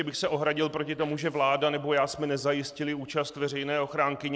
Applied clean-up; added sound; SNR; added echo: neural separator model SepFormer DNS4.